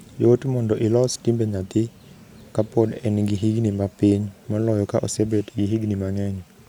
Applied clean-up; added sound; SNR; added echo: none; none; none; none.